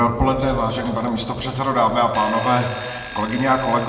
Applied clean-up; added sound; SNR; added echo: none; Alarm / Clock; 14 dB; reverberation time 1.9 s.